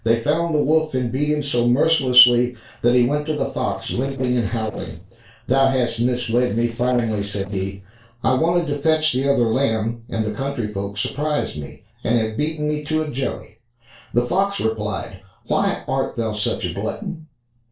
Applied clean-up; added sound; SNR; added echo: neural separator model SepFormer DNS4.